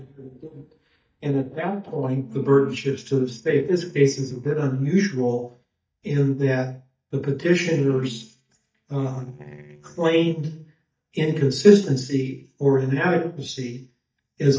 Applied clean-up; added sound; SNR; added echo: neural mask model DeepFilterNet 3.